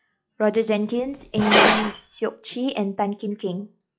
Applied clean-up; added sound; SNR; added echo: classical method log-MMSE.